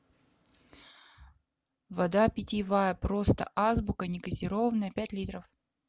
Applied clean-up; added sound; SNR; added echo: none; none; none; none.